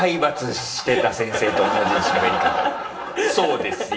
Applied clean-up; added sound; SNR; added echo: none; none; none; reverberation time 0.7 s.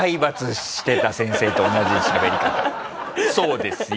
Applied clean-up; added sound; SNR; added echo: none; none; none; none.